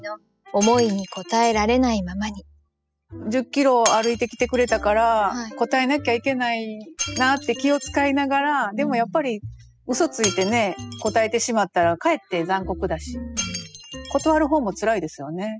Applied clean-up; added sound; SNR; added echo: classical method spectral subtraction.